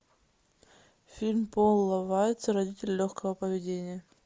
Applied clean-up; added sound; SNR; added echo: none; none; none; none.